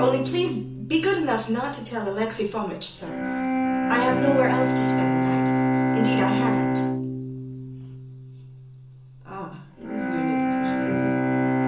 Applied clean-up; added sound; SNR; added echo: none; Bowed string instrument; -3 dB; reverberation time 0.7 s.